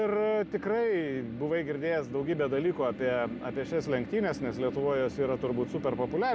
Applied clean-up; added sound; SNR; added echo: none; none; none; none.